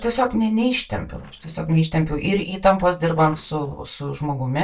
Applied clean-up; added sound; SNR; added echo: neural mask model DeepFilterNet 3.